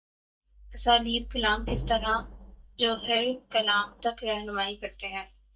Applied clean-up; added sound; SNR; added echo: neural mask model DeepFilterNet 3.